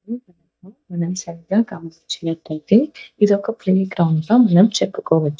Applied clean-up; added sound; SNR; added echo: neural mask model DeepFilterNet 3.